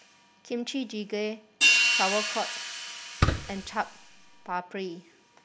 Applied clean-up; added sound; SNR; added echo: none; Hi-hat + Fireworks; -5 dB; none.